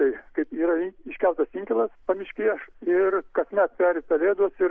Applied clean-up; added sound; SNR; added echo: none; none; none; none.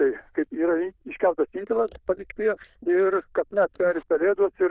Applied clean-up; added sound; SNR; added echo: neural diffusion model UNIVERSE++.